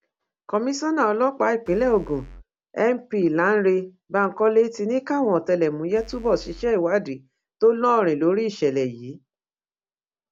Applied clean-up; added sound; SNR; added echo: none; Bass drum / Keyboard (musical); 18 dB; none.